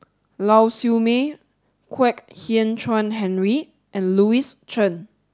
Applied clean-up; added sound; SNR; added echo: none; none; none; none.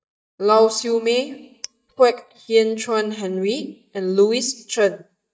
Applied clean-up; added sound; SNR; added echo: neural mask model DeepFilterNet 3.